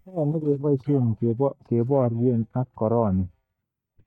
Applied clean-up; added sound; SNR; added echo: neural mask model DeepFilterNet 3.